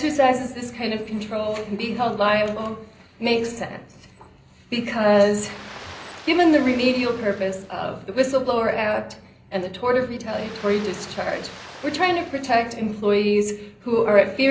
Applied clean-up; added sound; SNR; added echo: none; Ocean; 18 dB; reverberation time 0.5 s.